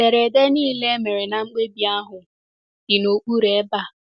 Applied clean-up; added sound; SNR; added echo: none; none; none; none.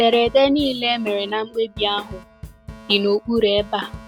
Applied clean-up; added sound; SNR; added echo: none; Drum kit + Alarm; 18 dB; none.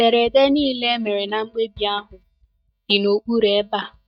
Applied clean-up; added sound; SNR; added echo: neural mask model DeepFilterNet 3.